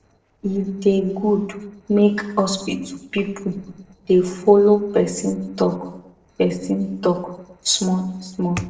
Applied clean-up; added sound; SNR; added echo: neural separator model SepFormer DNS4.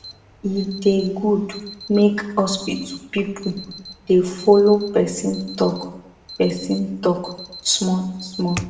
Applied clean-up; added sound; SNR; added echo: none; Alarm; 18 dB; reverberation time 0.7 s.